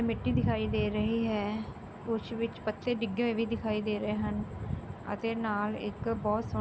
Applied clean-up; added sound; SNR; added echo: none; none; none; none.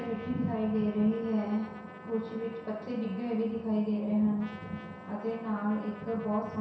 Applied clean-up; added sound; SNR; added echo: none; Trumpet; 19 dB; reverberation time 0.7 s.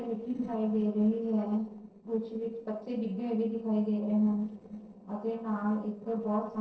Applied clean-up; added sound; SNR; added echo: neural separator model SepFormer DNS4.